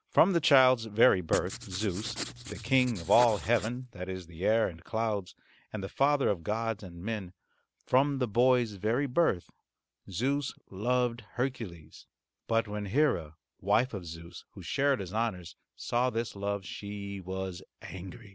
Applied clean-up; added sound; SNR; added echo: none; Writing; 11 dB; none.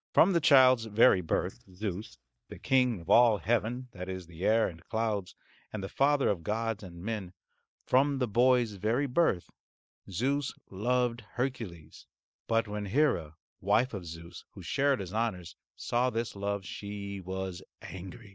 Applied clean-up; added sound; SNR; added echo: neural mask model DeepFilterNet 3.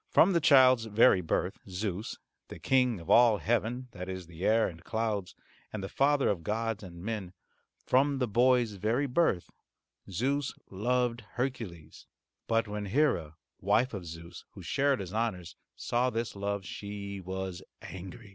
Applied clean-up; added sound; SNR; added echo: none; none; none; none.